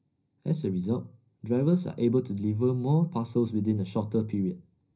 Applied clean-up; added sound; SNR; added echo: none; none; none; reverberation time 0.5 s.